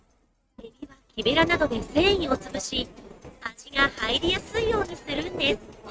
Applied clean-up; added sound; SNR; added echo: neural mask model RNNoise.